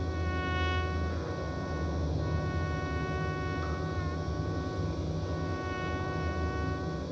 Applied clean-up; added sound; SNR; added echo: none; Trumpet; 7 dB; reverberation time 1.0 s.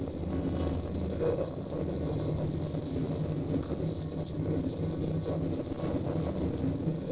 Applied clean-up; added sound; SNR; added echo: neural separator model SepFormer DNS4.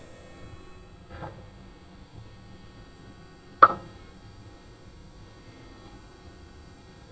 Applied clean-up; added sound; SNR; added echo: neural mask model DeepFilterNet 3.